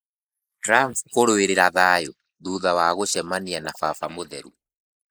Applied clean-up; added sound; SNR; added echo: neural mask model Resemble Enhance denoiser.